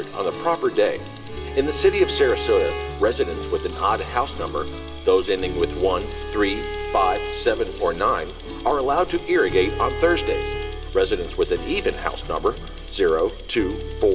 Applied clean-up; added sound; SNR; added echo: none; Bowed string instrument; 11 dB; reverberation time 2.2 s.